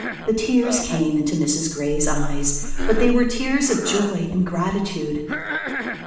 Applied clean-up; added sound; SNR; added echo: none; Cough; 12 dB; reverberation time 0.9 s.